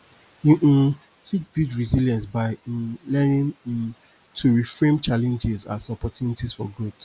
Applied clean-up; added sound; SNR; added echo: none; none; none; none.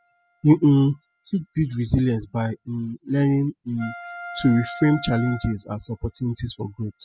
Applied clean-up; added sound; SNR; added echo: classical method spectral subtraction.